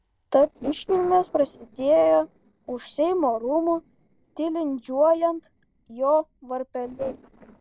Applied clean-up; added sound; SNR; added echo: neural separator model SepFormer DNS4.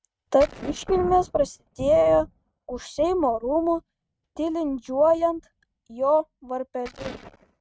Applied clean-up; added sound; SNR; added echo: neural mask model RNNoise.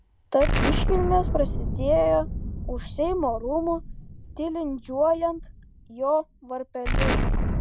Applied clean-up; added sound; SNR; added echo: none; Explosion; 1 dB; none.